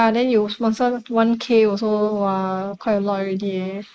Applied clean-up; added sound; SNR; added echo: neural mask model Resemble Enhance denoiser.